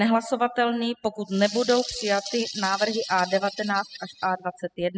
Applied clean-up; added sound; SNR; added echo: classical method spectral subtraction.